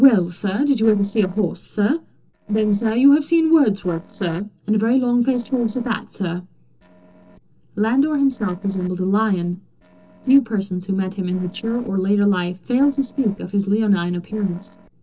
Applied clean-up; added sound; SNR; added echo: neural separator model SepFormer DNS4.